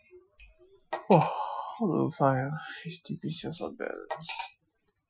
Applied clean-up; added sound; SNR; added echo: classical method Wiener filter.